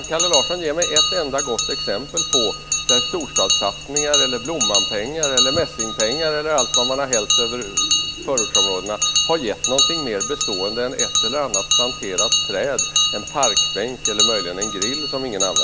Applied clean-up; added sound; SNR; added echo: none; Bell; -3 dB; none.